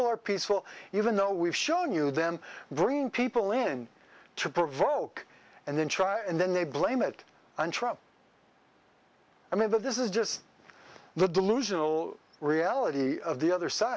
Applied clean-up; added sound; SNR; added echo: none; none; none; none.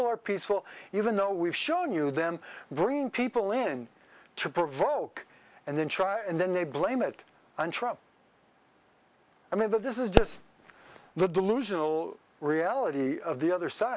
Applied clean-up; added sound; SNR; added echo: none; Explosion; 0 dB; none.